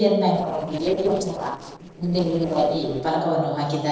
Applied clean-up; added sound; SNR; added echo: neural separator model SepFormer DNS4.